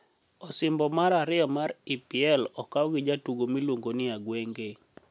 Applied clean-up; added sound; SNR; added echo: none; none; none; none.